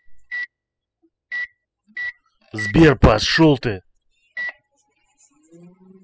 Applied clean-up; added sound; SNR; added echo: classical method spectral subtraction.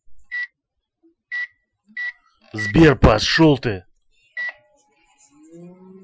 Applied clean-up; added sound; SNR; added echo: classical method Wiener filter.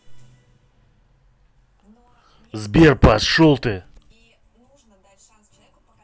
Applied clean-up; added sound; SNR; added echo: none; none; none; none.